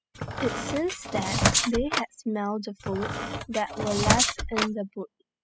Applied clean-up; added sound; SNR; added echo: classical method spectral subtraction.